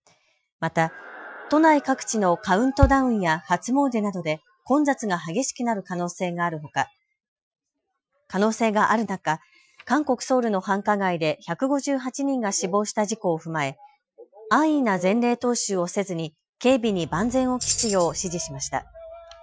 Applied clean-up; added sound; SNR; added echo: classical method Wiener filter.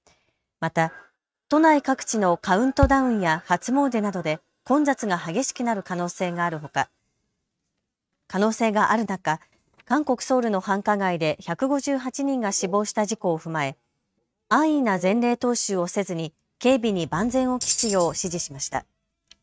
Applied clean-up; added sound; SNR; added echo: neural mask model RNNoise.